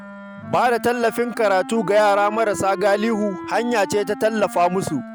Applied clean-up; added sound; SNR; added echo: none; Wind instrument, woodwind instrument; 14 dB; none.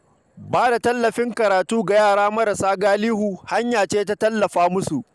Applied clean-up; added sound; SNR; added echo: none; none; none; none.